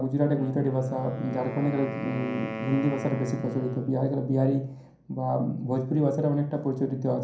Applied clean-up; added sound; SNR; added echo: none; Wind instrument, woodwind instrument; 13 dB; reverberation time 0.6 s.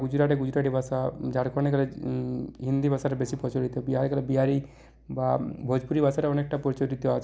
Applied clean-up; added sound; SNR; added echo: none; none; none; none.